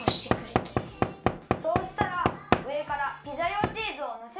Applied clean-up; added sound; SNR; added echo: none; Knock / Wood; -2 dB; reverberation time 0.5 s.